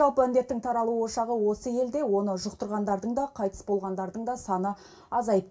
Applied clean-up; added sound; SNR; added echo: none; none; none; reverberation time 0.2 s.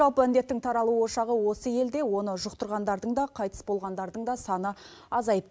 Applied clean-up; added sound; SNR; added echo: none; none; none; none.